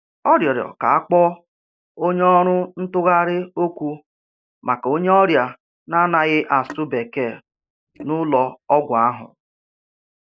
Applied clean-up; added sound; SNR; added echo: neural mask model Resemble Enhance denoiser.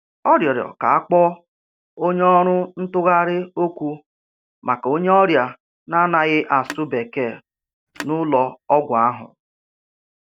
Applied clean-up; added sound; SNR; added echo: none; Telephone; 19 dB; none.